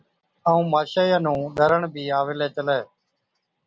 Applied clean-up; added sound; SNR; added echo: none; none; none; none.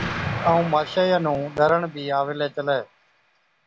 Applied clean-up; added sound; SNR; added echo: none; Explosion; 10 dB; none.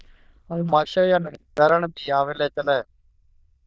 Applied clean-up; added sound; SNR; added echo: neural diffusion model UNIVERSE++.